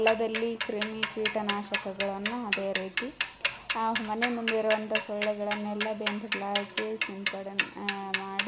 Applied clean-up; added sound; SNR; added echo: none; Mechanisms / Bicycle; -4 dB; none.